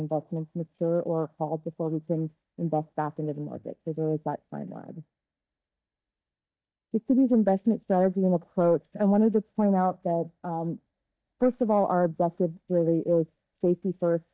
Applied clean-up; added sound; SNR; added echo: neural mask model DeepFilterNet 3.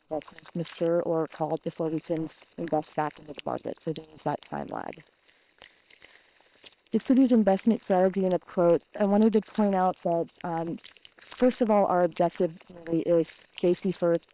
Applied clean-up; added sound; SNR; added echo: neural separator model SepFormer WHAM!.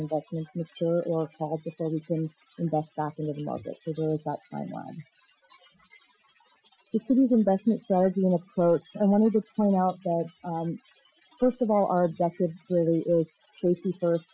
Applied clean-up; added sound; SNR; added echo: classical method Wiener filter.